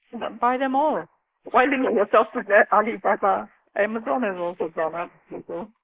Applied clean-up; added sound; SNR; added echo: neural mask model Resemble Enhance denoiser.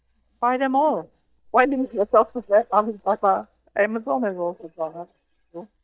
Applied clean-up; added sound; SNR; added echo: neural mask model DeepFilterNet 3.